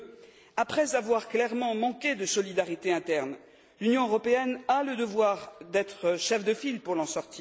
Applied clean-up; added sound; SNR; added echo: none; none; none; none.